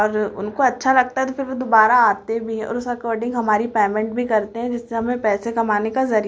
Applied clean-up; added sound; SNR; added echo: none; none; none; none.